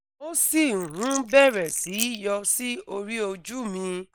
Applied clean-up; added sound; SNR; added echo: neural mask model Resemble Enhance denoiser.